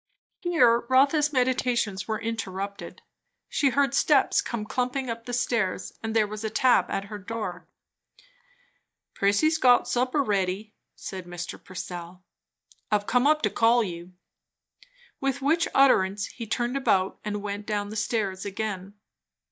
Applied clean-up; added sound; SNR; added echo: neural mask model DeepFilterNet 3.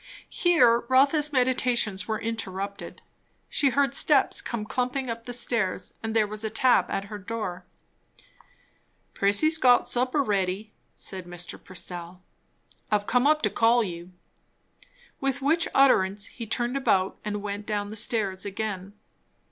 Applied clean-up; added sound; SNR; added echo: none; none; none; none.